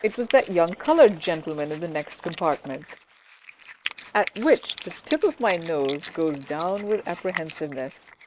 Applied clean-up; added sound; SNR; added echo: neural mask model Resemble Enhance denoiser.